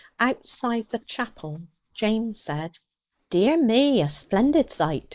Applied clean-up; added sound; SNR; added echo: neural mask model Resemble Enhance denoiser.